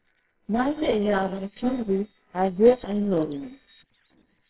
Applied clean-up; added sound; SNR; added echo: neural separator model SepFormer WHAMR!.